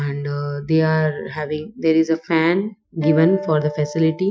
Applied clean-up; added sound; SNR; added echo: classical method Wiener filter.